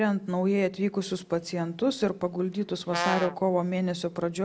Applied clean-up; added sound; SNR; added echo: none; Brass instrument; 5 dB; none.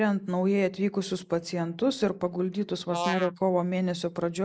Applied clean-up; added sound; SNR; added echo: neural mask model Resemble Enhance denoiser.